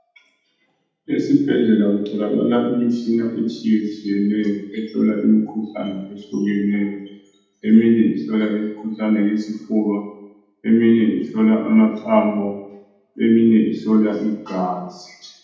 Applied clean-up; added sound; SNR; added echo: none; none; none; reverberation time 0.8 s.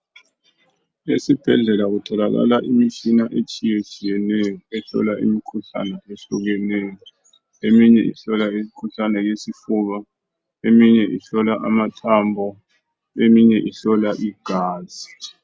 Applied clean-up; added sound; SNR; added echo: none; none; none; none.